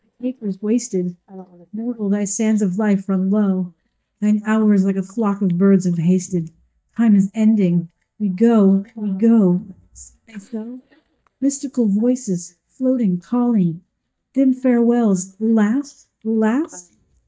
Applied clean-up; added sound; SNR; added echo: neural mask model DeepFilterNet 3.